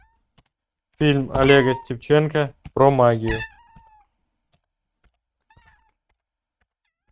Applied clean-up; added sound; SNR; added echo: neural mask model RNNoise.